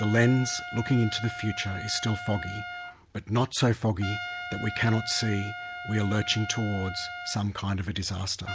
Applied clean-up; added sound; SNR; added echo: none; Trumpet; 10 dB; none.